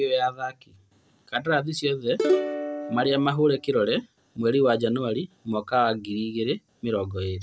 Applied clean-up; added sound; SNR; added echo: none; Plucked string instrument; 2 dB; none.